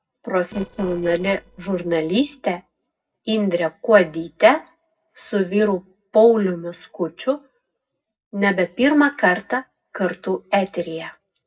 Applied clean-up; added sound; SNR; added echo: neural separator model SepFormer DNS4.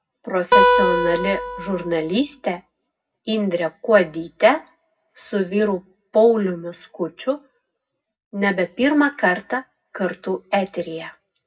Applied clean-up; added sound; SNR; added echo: none; Acoustic guitar; -3 dB; reverberation time 0.3 s.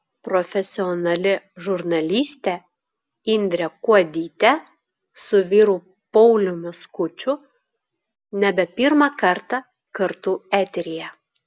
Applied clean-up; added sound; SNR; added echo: none; none; none; none.